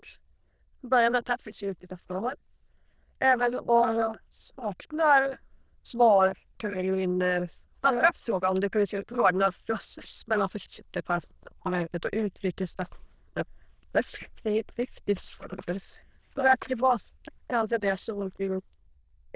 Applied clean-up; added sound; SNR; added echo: neural diffusion model UNIVERSE++.